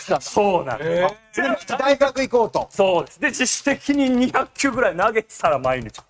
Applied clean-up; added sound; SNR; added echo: neural mask model RNNoise.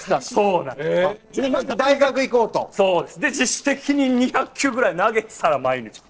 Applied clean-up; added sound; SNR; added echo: neural separator model SepFormer DNS4.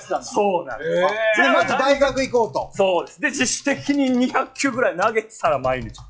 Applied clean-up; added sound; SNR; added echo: classical method log-MMSE.